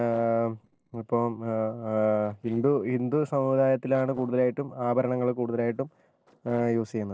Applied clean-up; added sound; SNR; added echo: neural separator model SepFormer DNS4.